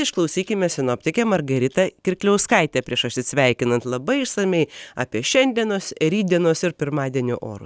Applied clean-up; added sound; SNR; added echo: none; none; none; none.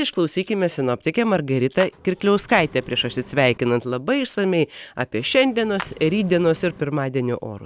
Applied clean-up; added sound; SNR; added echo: none; Engine + Clapping; 19 dB; none.